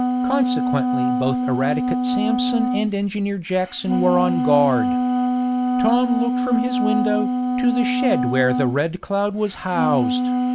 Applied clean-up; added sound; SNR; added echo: none; Wind instrument, woodwind instrument; -1 dB; none.